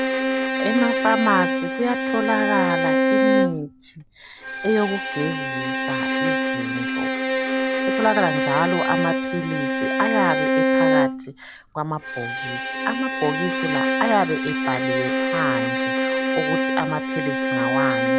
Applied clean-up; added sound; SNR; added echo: none; Bowed string instrument; -3 dB; none.